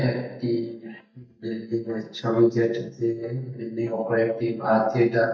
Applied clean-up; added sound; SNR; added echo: neural mask model DeepFilterNet 3.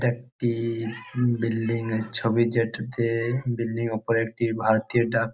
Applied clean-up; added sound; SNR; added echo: none; none; none; none.